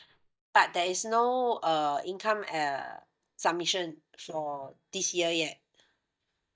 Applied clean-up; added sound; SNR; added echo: neural mask model DeepFilterNet 3.